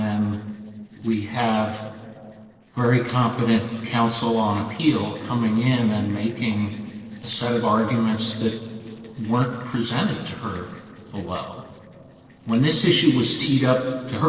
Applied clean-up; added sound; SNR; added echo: neural separator model SepFormer DNS4.